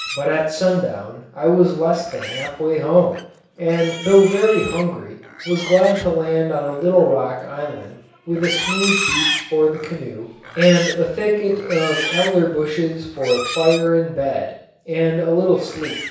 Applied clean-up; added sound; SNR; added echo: none; Livestock, farm animals, working animals; 10 dB; reverberation time 0.7 s.